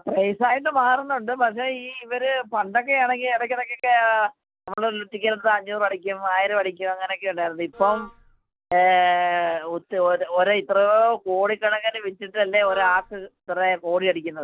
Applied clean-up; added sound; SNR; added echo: neural separator model SepFormer DNS4.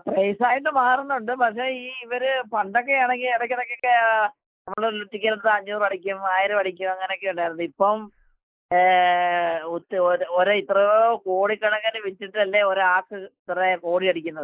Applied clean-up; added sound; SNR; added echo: neural mask model Resemble Enhance denoiser.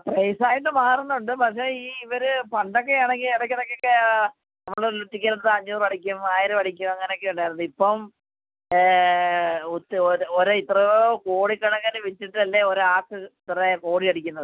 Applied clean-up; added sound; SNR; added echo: none; none; none; none.